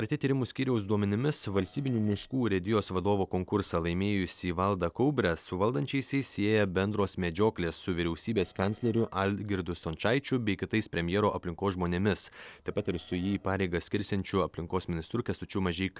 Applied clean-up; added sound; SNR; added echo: neural separator model SepFormer DNS4.